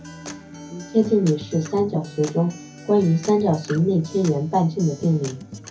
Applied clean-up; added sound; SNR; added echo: none; Acoustic guitar; 16 dB; reverberation time 0.3 s.